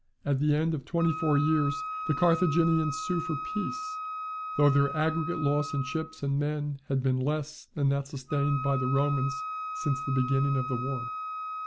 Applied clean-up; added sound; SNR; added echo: none; Wind instrument, woodwind instrument; 8 dB; none.